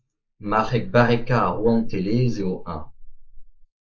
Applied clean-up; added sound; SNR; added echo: neural mask model Resemble Enhance denoiser.